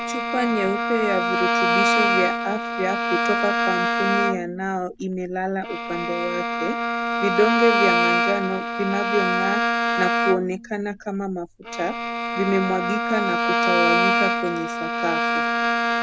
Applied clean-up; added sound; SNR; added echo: none; Bowed string instrument; -3 dB; none.